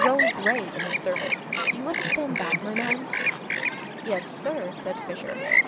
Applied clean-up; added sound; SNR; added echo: none; Chirp, tweet; -4 dB; none.